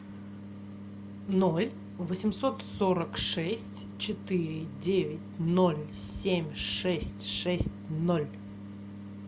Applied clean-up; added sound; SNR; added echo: none; none; none; none.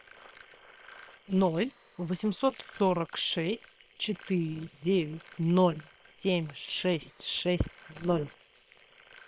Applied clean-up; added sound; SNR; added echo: neural separator model SepFormer WHAM!.